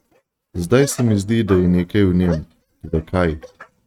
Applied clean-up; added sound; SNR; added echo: neural mask model RNNoise.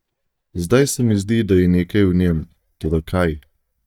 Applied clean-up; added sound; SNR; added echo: neural mask model DeepFilterNet 3.